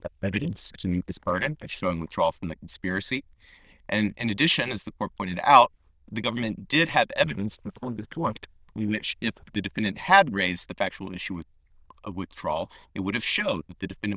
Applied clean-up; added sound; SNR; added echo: neural diffusion model UNIVERSE++.